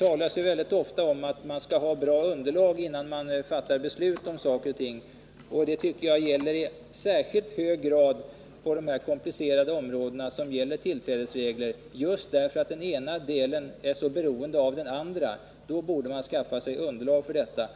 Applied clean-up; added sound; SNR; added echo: none; none; none; none.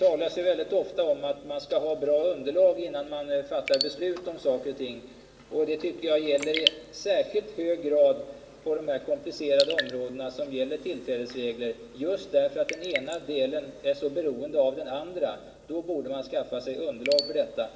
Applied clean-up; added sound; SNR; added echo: none; Raindrop / Drip; 12 dB; reverberation time 2.9 s.